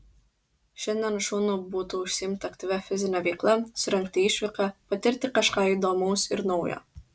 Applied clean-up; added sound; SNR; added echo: none; none; none; none.